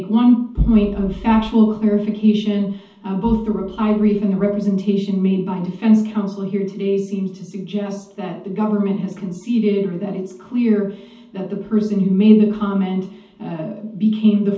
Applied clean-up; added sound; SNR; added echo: none; none; none; reverberation time 0.6 s.